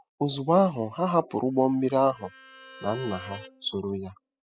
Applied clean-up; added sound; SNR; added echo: classical method spectral subtraction.